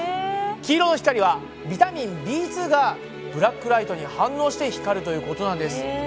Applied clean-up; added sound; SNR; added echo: none; none; none; none.